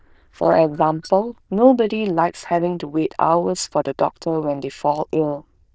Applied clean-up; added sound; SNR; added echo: neural diffusion model UNIVERSE++.